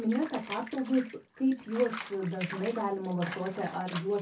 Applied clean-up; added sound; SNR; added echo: none; Bathtub (filling or washing) / Water; 12 dB; reverberation time 0.3 s.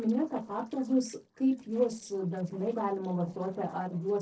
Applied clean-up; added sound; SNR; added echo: neural separator model SepFormer DNS4.